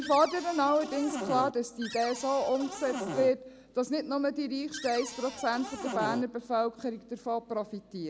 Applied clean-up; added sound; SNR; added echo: none; Cupboard open or close; 8 dB; none.